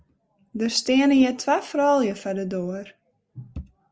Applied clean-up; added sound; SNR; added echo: none; none; none; none.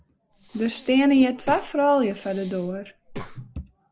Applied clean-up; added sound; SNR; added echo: none; Breathing; 17 dB; none.